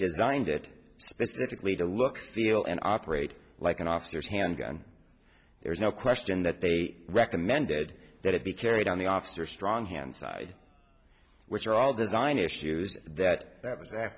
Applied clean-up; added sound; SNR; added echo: none; none; none; none.